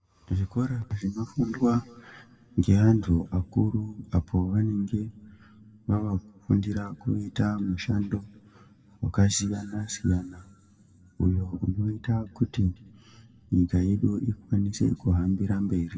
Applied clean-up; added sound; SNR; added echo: none; none; none; reverberation time 1.8 s.